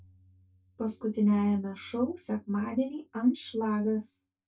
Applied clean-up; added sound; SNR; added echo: neural mask model DeepFilterNet 3.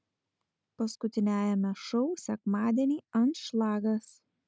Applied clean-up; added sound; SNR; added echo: none; none; none; none.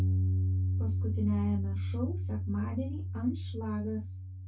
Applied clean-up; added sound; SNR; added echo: none; Bass guitar; -5 dB; reverberation time 0.1 s.